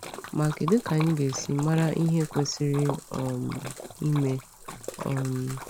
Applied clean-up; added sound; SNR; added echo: none; Splash, splatter; 12 dB; none.